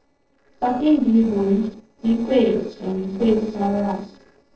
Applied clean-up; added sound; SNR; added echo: neural separator model SepFormer DNS4.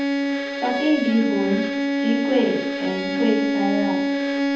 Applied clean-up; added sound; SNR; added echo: none; Bowed string instrument; -1 dB; reverberation time 1.3 s.